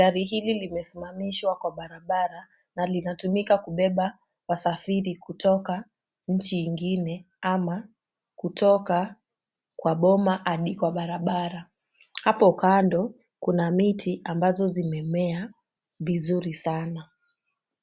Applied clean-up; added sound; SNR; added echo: none; none; none; none.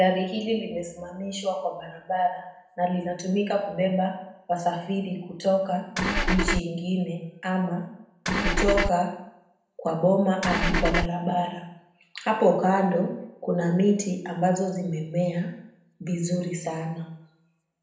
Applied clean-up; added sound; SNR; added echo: none; Engine / Car; -3 dB; reverberation time 0.7 s.